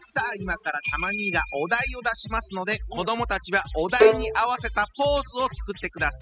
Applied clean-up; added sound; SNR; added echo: classical method spectral subtraction.